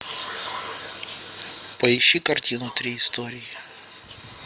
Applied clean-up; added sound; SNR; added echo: none; none; none; none.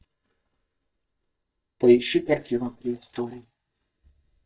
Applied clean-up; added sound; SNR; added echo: neural mask model DeepFilterNet 3.